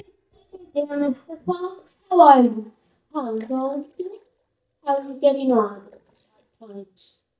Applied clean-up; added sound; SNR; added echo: neural mask model DeepFilterNet 3.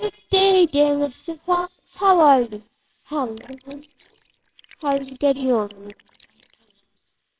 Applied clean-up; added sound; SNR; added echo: neural separator model SepFormer WHAMR!.